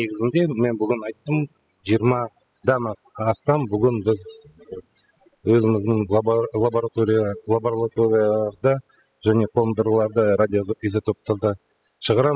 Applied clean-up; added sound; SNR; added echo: classical method spectral subtraction.